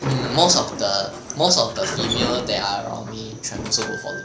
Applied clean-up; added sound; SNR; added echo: none; Sliding door; 7 dB; none.